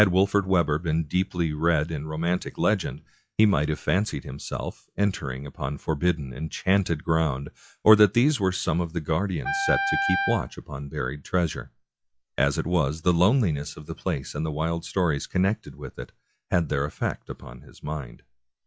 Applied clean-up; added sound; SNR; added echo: classical method log-MMSE.